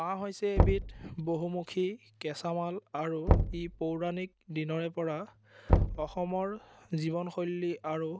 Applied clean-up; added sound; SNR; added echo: none; Knock / Wood; -1 dB; none.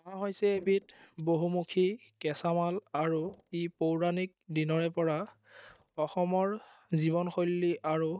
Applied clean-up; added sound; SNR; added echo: neural mask model DeepFilterNet 3.